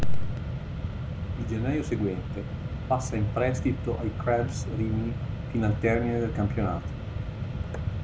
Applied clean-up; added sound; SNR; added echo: none; Mechanisms; 4 dB; none.